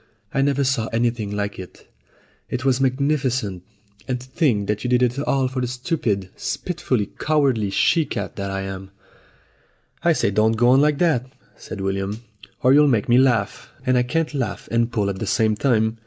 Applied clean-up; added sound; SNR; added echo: none; none; none; none.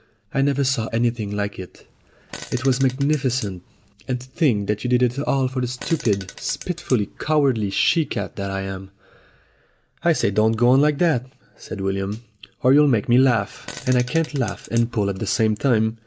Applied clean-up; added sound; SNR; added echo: none; Fart; 18 dB; none.